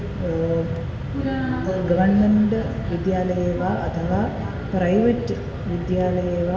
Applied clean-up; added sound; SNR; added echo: none; Mechanisms; 7 dB; reverberation time 3.0 s.